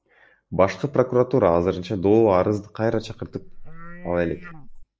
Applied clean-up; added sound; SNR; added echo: neural mask model Resemble Enhance denoiser.